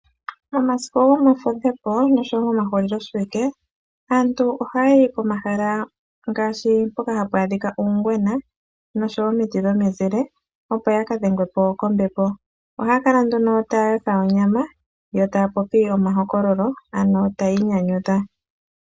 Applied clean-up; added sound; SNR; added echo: none; none; none; none.